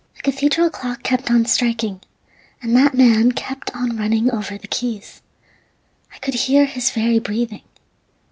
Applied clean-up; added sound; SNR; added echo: none; none; none; none.